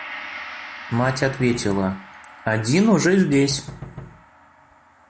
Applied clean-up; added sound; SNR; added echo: none; Knock + Gong; 15 dB; none.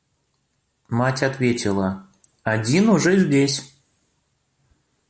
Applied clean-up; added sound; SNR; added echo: none; none; none; none.